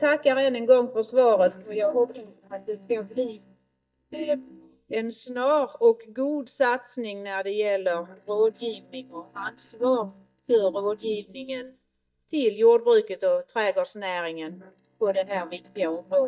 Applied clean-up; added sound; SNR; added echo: neural mask model DeepFilterNet 3.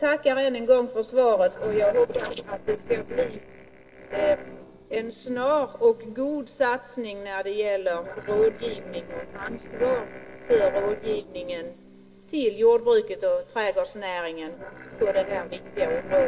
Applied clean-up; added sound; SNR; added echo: neural separator model SepFormer DNS4.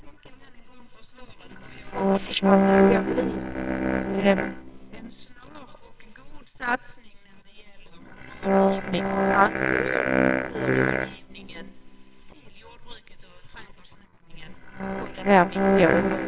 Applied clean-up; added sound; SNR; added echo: neural separator model SepFormer WHAMR!.